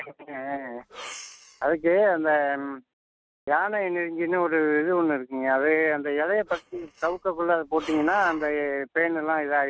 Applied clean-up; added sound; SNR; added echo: neural mask model RNNoise.